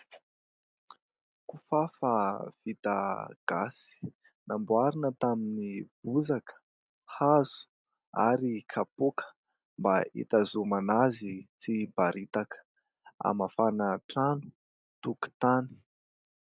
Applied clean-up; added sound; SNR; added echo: none; none; none; none.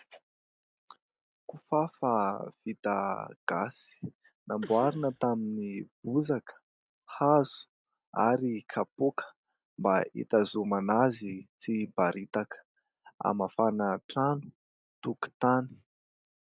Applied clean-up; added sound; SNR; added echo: none; Cough; 17 dB; none.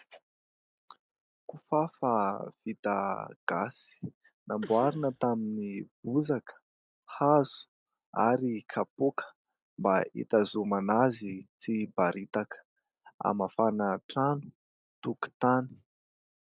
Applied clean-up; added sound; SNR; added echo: neural separator model SepFormer DNS4.